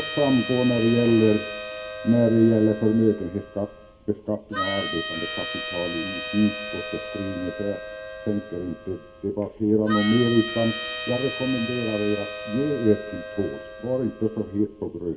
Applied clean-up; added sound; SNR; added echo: none; Harmonica; 9 dB; reverberation time 0.2 s.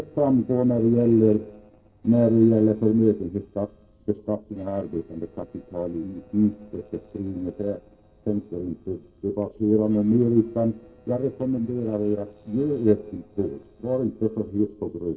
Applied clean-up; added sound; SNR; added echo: neural separator model SepFormer DNS4.